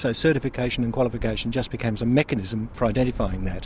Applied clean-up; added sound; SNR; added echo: none; none; none; none.